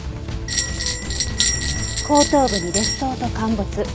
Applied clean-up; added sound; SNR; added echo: none; Bell; 1 dB; none.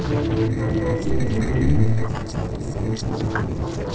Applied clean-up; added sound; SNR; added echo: neural separator model SepFormer DNS4.